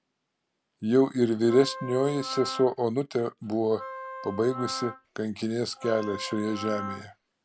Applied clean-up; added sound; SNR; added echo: none; Wind instrument, woodwind instrument; 12 dB; none.